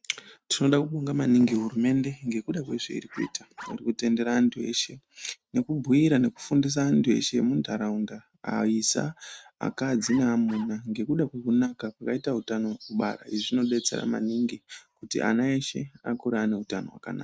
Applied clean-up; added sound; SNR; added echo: neural mask model RNNoise.